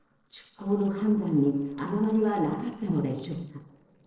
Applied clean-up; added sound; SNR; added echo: neural separator model SepFormer DNS4.